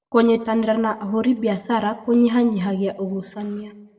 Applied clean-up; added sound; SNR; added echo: none; none; none; reverberation time 1.1 s.